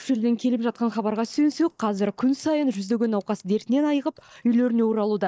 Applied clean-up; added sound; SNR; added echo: neural mask model DeepFilterNet 3.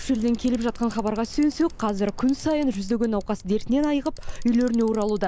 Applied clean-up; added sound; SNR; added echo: none; Bicycle; 12 dB; none.